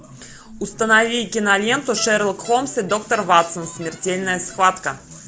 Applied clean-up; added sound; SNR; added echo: none; Crowd; 20 dB; none.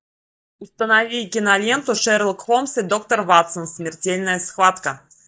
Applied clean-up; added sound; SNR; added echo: neural mask model DeepFilterNet 3.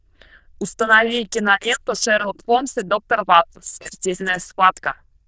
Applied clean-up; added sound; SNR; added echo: neural diffusion model UNIVERSE++.